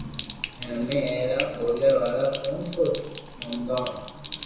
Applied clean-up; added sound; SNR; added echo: none; Sink (filling or washing); 11 dB; reverberation time 1.0 s.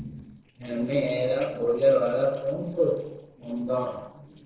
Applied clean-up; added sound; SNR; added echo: neural separator model SepFormer DNS4.